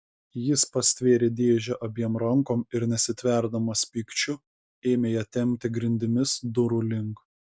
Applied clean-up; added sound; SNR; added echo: none; none; none; none.